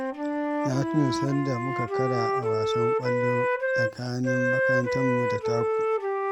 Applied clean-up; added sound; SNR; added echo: none; Wind instrument, woodwind instrument; -4 dB; none.